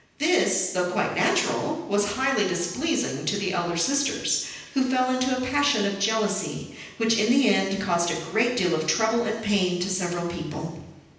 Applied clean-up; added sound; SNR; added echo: none; none; none; reverberation time 0.9 s.